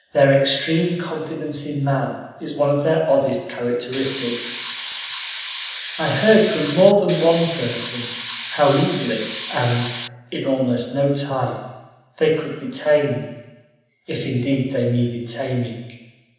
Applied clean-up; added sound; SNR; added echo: none; Hiss; 9 dB; reverberation time 1.1 s.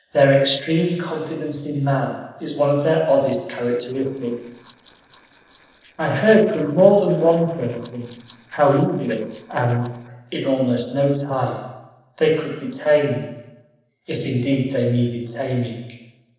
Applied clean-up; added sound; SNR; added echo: neural separator model SepFormer DNS4.